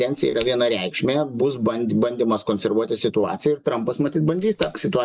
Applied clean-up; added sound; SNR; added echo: none; Scissors; 15 dB; none.